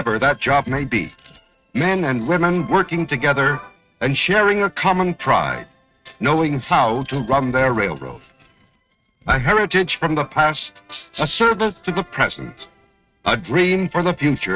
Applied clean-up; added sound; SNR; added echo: neural mask model RNNoise.